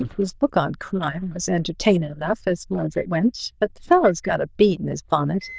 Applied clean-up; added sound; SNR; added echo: neural diffusion model UNIVERSE++.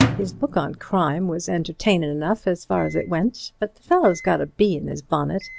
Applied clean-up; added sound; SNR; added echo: none; Microwave oven; 9 dB; none.